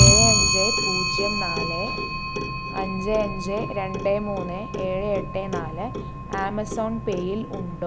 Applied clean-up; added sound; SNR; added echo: none; Clock; -4 dB; none.